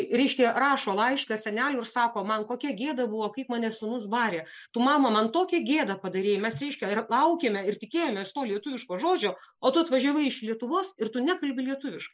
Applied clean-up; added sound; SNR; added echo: none; none; none; none.